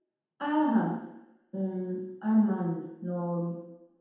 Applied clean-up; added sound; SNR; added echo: none; none; none; reverberation time 0.9 s.